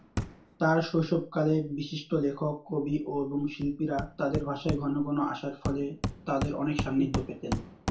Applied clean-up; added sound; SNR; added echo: none; Hammer; 8 dB; reverberation time 0.3 s.